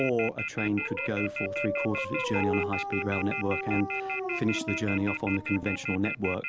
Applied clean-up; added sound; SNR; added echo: none; Dog + Telephone; 2 dB; none.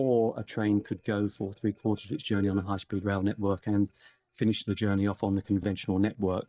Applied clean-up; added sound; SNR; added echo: neural mask model DeepFilterNet 3.